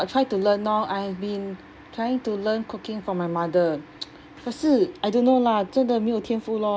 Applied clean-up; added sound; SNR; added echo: none; none; none; none.